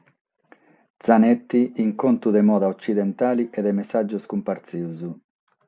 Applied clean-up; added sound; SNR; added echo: none; none; none; none.